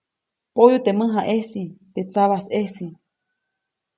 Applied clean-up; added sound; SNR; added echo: none; none; none; none.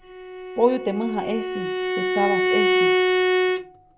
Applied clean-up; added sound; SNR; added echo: none; Bowed string instrument; -4 dB; none.